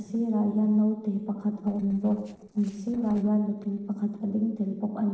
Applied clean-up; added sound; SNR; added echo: neural separator model SepFormer DNS4.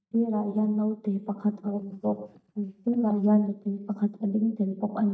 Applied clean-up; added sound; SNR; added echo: neural mask model DeepFilterNet 3.